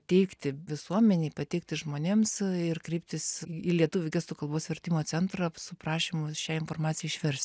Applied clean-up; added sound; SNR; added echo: none; none; none; none.